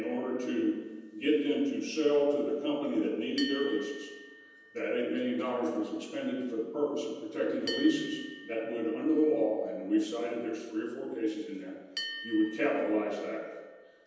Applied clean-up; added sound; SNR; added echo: none; Bell; 16 dB; reverberation time 1.1 s.